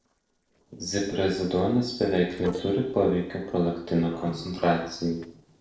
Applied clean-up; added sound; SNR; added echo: neural separator model SepFormer DNS4.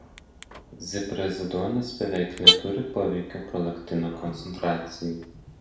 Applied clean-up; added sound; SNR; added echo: none; Alarm / Car; -1 dB; reverberation time 0.6 s.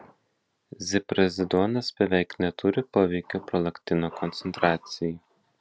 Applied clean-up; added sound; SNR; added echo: none; none; none; none.